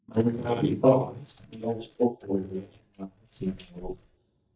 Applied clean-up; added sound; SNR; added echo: neural mask model DeepFilterNet 3.